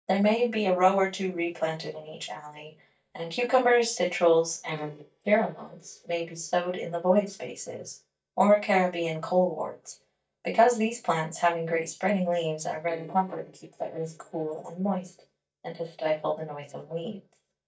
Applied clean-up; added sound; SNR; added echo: neural mask model DeepFilterNet 3.